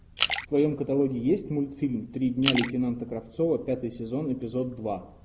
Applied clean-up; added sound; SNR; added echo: none; Splash, splatter; 4 dB; none.